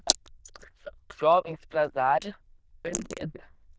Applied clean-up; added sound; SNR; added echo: neural diffusion model UNIVERSE++.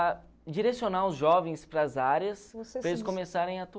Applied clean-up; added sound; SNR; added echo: none; none; none; none.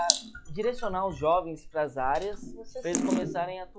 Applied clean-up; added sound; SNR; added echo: classical method log-MMSE.